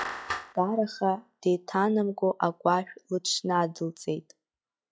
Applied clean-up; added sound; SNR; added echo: classical method log-MMSE.